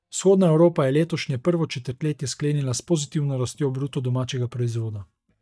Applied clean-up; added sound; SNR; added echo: neural mask model DeepFilterNet 3.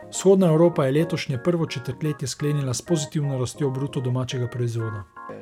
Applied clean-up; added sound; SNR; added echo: none; Organ; 18 dB; none.